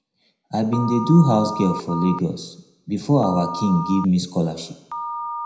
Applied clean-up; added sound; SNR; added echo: none; Telephone; 10 dB; reverberation time 0.7 s.